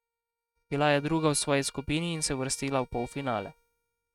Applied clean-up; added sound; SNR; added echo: neural mask model RNNoise.